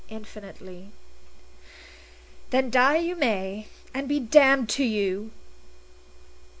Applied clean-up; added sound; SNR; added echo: none; none; none; none.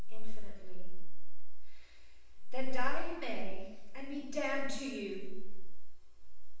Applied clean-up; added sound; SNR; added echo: none; none; none; reverberation time 0.9 s.